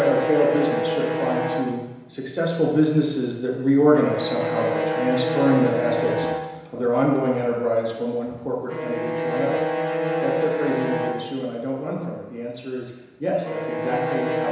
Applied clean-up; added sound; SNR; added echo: none; Bowed string instrument; 3 dB; reverberation time 1.0 s.